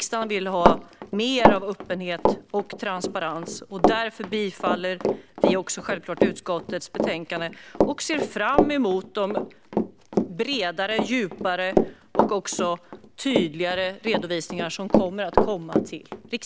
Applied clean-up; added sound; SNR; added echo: none; Run; -2 dB; none.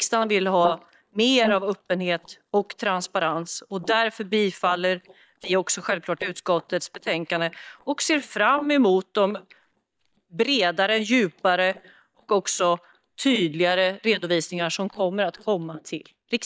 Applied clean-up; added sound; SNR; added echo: neural mask model DeepFilterNet 3.